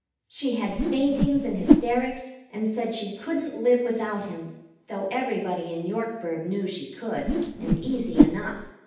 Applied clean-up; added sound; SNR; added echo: none; Whoosh, swoosh, swish; -4 dB; reverberation time 0.9 s.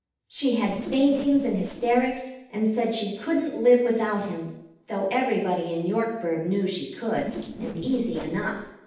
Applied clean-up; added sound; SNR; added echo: neural separator model SepFormer DNS4.